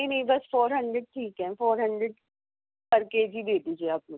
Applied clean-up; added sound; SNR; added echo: none; none; none; none.